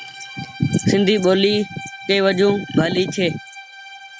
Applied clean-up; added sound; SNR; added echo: none; Bowed string instrument; 17 dB; none.